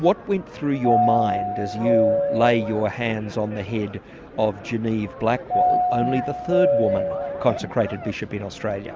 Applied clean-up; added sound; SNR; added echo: none; Doorbell; -3 dB; none.